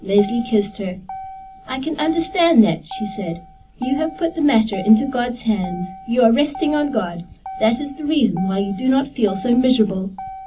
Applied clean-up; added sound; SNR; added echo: none; Motor vehicle (road); 16 dB; reverberation time 0.4 s.